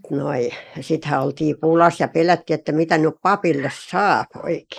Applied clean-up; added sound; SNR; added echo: neural mask model Resemble Enhance denoiser.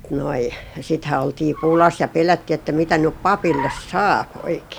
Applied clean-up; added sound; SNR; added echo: none; Car; 16 dB; none.